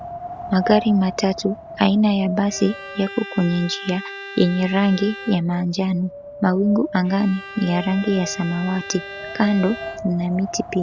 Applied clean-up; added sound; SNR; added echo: none; Wind + Bowed string instrument; 12 dB; none.